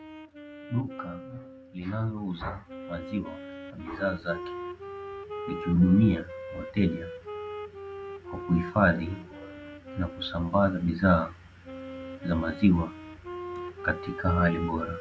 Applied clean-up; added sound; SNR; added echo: none; Wind instrument, woodwind instrument; 12 dB; none.